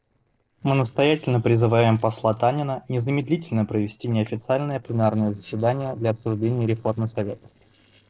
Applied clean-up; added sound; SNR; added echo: neural separator model SepFormer DNS4.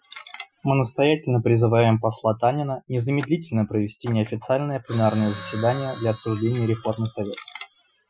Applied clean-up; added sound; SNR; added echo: classical method Wiener filter.